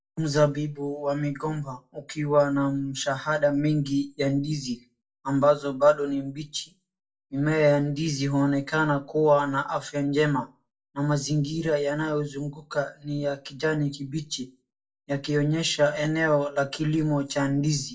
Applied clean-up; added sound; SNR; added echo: none; none; none; reverberation time 0.2 s.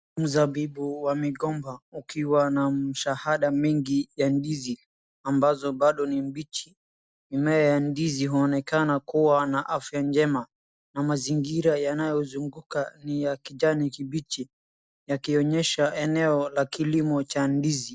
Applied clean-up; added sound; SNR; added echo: none; none; none; none.